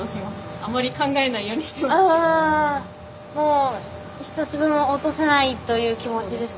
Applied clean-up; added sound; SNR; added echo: none; none; none; none.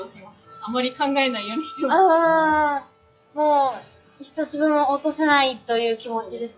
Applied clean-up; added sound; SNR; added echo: classical method log-MMSE.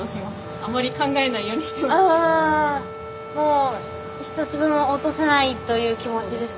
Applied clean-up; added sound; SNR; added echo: none; Wind instrument, woodwind instrument; 13 dB; none.